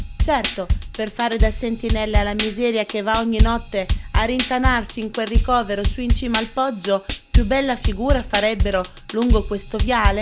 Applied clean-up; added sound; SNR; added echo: none; Drum kit; -1 dB; none.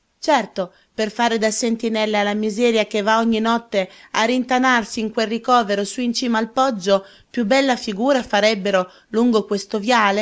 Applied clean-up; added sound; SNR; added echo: none; none; none; none.